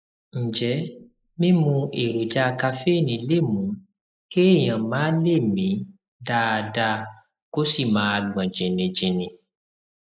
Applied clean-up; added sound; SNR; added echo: neural mask model Resemble Enhance denoiser.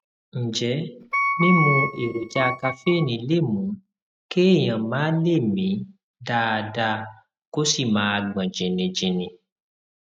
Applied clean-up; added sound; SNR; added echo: neural mask model RNNoise.